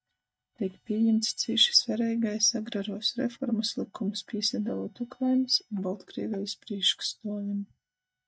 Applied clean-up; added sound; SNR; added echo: neural mask model DeepFilterNet 3.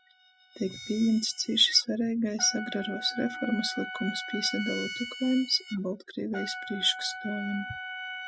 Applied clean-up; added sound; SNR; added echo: classical method spectral subtraction.